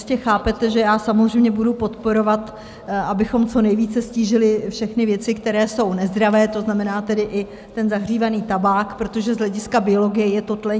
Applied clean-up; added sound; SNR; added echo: none; none; none; none.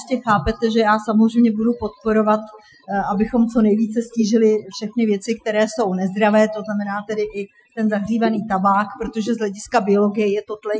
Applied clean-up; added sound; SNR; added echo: classical method Wiener filter.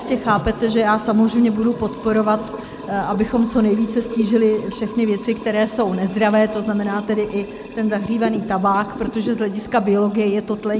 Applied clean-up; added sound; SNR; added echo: none; Liquid; 13 dB; none.